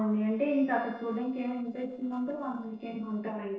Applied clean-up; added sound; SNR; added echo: neural separator model SepFormer DNS4.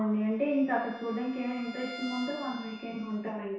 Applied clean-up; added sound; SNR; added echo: none; Bowed string instrument; 15 dB; reverberation time 0.7 s.